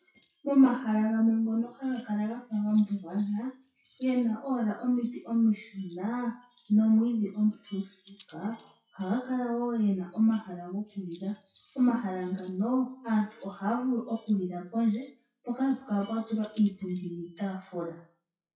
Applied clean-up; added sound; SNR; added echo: classical method WPE with log-MMSE.